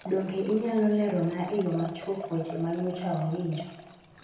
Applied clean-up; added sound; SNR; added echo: none; Liquid; 15 dB; reverberation time 0.9 s.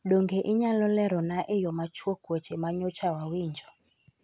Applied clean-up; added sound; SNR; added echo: none; none; none; none.